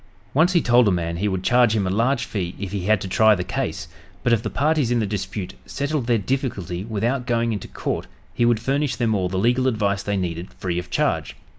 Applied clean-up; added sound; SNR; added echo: none; none; none; none.